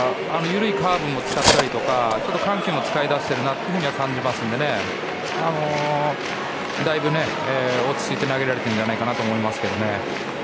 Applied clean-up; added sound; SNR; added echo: none; Cutlery, silverware; 1 dB; none.